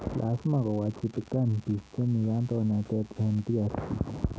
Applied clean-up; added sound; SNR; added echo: none; none; none; none.